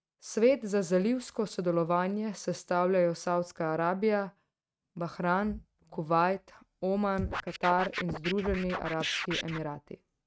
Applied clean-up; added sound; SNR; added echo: neural mask model RNNoise.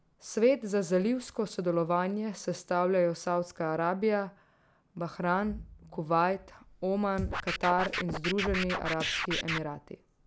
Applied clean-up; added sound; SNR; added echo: none; Scratching (performance technique); 3 dB; none.